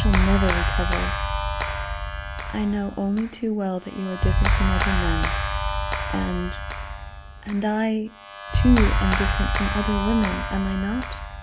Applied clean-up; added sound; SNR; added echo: none; Clapping; -2 dB; none.